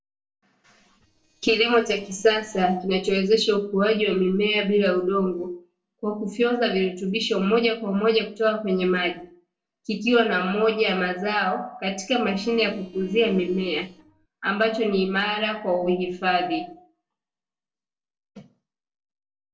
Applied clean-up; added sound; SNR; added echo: neural separator model SepFormer DNS4.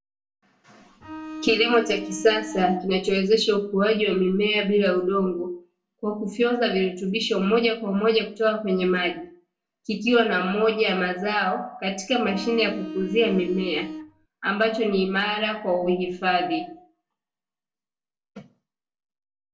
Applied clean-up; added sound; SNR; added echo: none; Bowed string instrument; 11 dB; reverberation time 0.3 s.